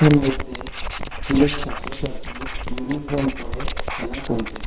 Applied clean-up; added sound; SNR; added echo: neural separator model SepFormer WHAMR!.